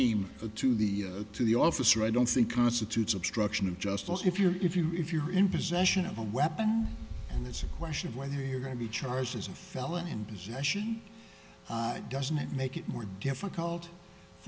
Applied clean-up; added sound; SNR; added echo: none; none; none; none.